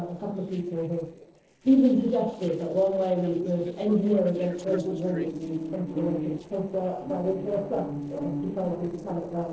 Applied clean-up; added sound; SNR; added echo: neural separator model SepFormer DNS4.